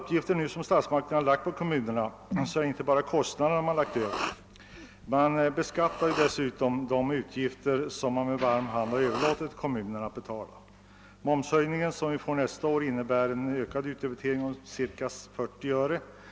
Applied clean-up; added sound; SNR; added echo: none; Respiratory sounds; 10 dB; none.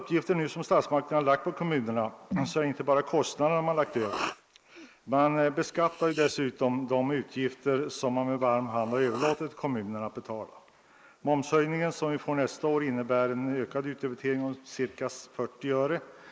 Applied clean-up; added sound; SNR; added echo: neural mask model Resemble Enhance denoiser.